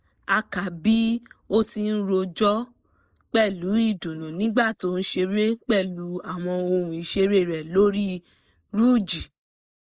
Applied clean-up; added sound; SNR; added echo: neural mask model Resemble Enhance denoiser.